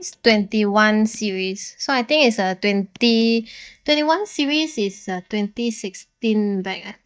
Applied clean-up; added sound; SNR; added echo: neural mask model DeepFilterNet 3.